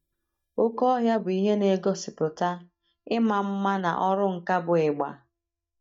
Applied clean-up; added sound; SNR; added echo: neural mask model DeepFilterNet 3.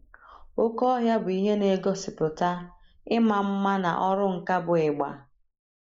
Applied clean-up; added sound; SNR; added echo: neural mask model Resemble Enhance denoiser.